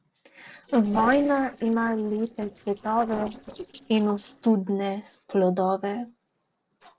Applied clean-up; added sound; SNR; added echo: neural separator model SepFormer DNS4.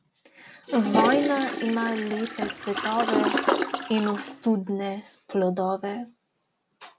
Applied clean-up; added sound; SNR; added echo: none; Toilet flush; 0 dB; none.